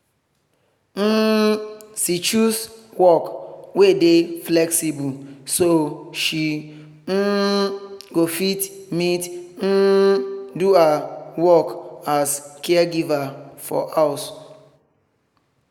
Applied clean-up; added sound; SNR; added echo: none; none; none; none.